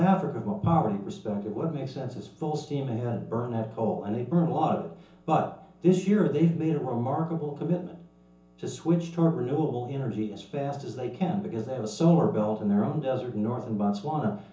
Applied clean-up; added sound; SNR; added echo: none; none; none; reverberation time 0.6 s.